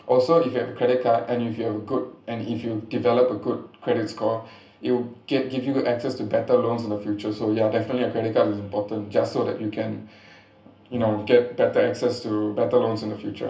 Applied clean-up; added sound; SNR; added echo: none; none; none; reverberation time 0.3 s.